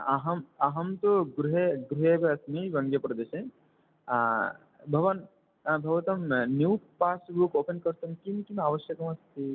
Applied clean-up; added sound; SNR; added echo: none; none; none; none.